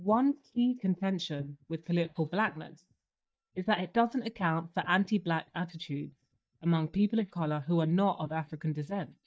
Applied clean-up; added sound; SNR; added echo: neural mask model DeepFilterNet 3.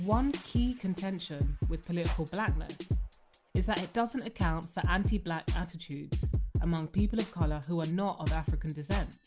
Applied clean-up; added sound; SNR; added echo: none; none; none; none.